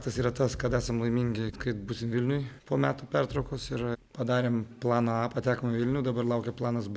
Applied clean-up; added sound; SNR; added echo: none; none; none; none.